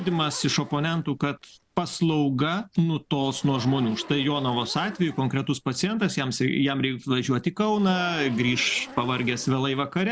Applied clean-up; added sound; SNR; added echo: none; Zipper (clothing); 19 dB; none.